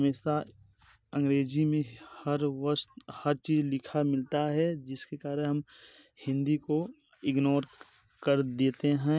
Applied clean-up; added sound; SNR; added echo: none; none; none; none.